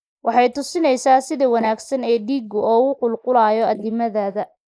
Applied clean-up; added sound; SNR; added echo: neural mask model Resemble Enhance denoiser.